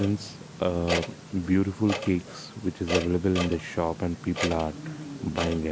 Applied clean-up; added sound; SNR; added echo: none; Clock; 7 dB; none.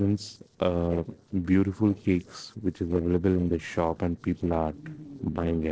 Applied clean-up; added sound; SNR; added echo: neural separator model SepFormer DNS4.